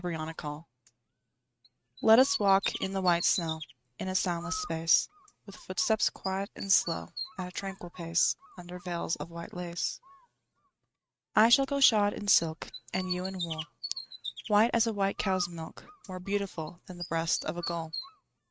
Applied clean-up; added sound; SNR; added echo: neural mask model RNNoise.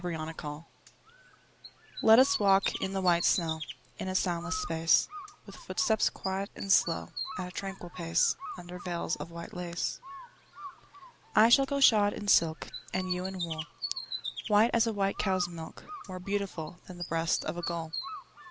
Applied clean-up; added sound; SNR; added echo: none; Bird; 12 dB; none.